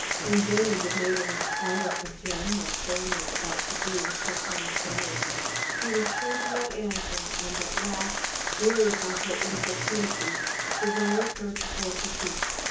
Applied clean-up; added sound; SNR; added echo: none; Applause; -2 dB; reverberation time 0.6 s.